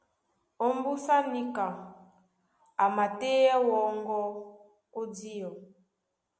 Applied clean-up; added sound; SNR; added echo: none; none; none; none.